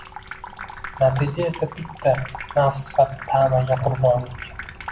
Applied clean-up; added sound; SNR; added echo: none; Sink (filling or washing) / Water tap, faucet; 14 dB; none.